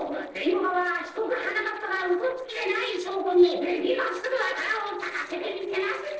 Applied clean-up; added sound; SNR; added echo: neural separator model SepFormer DNS4.